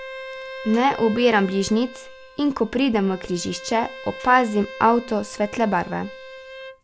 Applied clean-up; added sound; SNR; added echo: none; Bowed string instrument; 15 dB; none.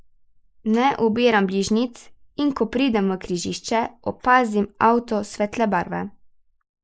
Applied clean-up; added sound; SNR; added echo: neural mask model Resemble Enhance denoiser.